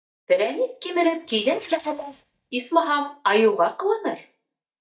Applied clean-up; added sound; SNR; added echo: neural mask model DeepFilterNet 3.